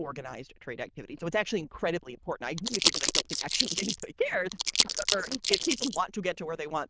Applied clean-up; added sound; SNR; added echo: neural diffusion model UNIVERSE++.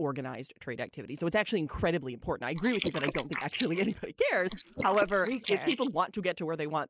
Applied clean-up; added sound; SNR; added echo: neural mask model Resemble Enhance denoiser.